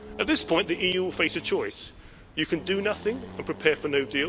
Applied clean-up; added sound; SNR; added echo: none; Telephone + Accelerating, revving, vroom; 15 dB; none.